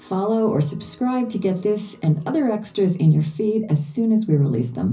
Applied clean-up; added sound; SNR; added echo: none; none; none; reverberation time 0.5 s.